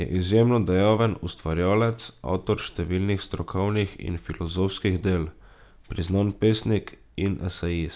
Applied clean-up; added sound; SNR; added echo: none; none; none; none.